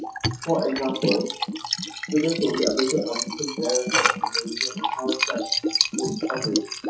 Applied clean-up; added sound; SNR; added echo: classical method WPE with log-MMSE.